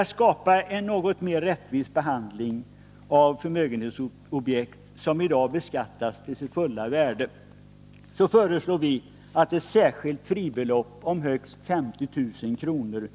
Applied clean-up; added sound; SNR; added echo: none; none; none; none.